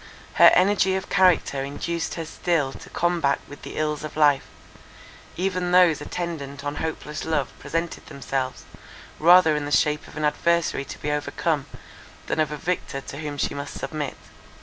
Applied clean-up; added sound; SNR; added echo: none; none; none; none.